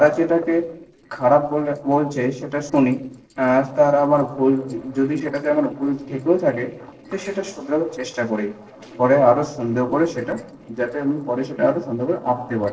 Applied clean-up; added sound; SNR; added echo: neural separator model SepFormer DNS4.